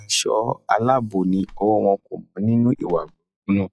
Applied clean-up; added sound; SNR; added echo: classical method log-MMSE.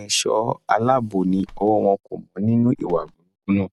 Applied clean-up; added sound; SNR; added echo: none; Bird; 19 dB; none.